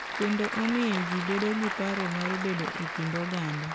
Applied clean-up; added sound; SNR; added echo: none; Applause / Crowd; 4 dB; none.